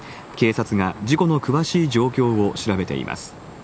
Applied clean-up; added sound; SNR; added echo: none; Thunder; 19 dB; none.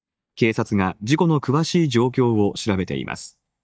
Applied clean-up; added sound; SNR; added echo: neural mask model DeepFilterNet 3.